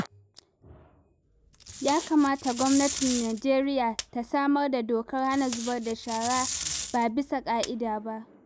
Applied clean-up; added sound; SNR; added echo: none; Packing tape, duct tape; 2 dB; none.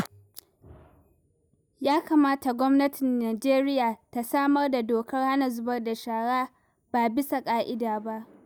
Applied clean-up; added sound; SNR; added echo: none; none; none; none.